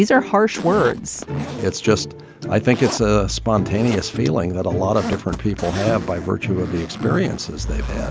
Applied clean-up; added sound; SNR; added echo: none; Zipper (clothing); 14 dB; none.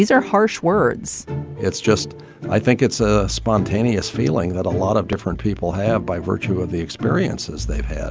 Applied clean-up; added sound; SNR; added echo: none; none; none; none.